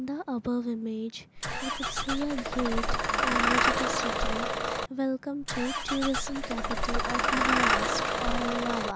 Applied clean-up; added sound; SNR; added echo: none; Engine starting / Bus; -5 dB; none.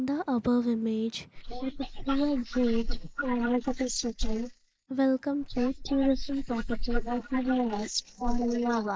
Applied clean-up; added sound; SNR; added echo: neural mask model Resemble Enhance denoiser.